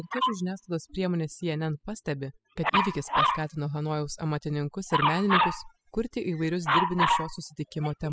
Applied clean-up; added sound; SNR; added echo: classical method spectral subtraction.